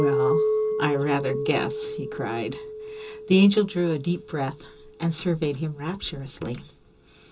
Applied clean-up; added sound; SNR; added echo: none; Chink, clink; 4 dB; reverberation time 0.2 s.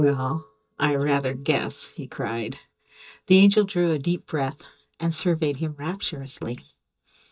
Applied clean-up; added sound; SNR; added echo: neural mask model DeepFilterNet 3.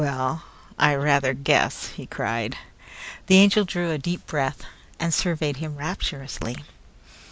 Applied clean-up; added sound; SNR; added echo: none; none; none; none.